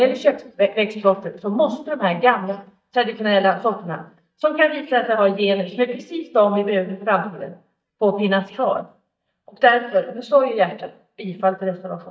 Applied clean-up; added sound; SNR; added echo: neural mask model DeepFilterNet 3.